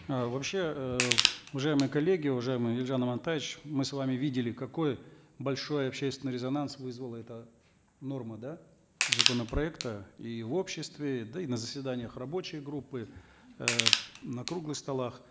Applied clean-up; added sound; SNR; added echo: none; Crushing; -1 dB; none.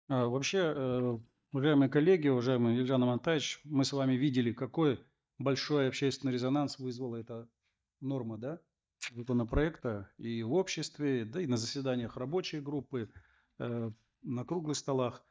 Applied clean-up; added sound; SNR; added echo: neural mask model DeepFilterNet 3.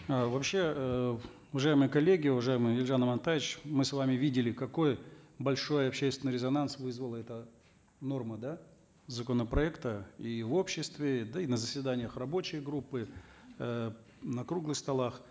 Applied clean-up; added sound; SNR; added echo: none; none; none; none.